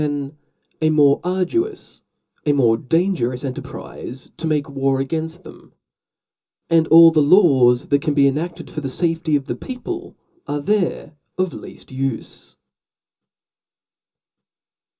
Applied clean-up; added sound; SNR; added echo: none; none; none; reverberation time 0.2 s.